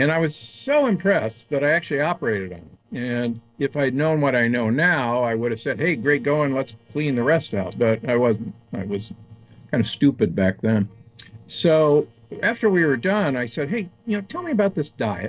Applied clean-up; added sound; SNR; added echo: neural separator model SepFormer DNS4.